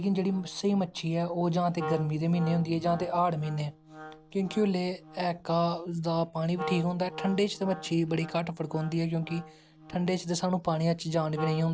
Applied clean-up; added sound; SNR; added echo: none; Wind instrument, woodwind instrument; 14 dB; none.